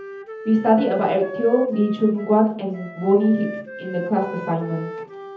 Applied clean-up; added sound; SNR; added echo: none; Wind instrument, woodwind instrument; 14 dB; reverberation time 0.7 s.